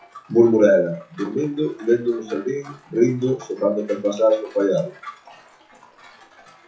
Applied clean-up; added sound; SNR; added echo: classical method WPE with log-MMSE.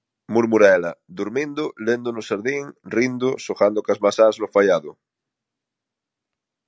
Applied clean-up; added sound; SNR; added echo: none; none; none; none.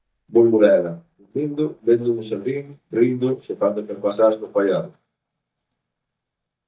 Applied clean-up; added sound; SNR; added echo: neural mask model DeepFilterNet 3.